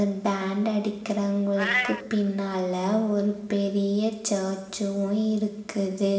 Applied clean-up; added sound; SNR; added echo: none; Meow; 12 dB; reverberation time 1.1 s.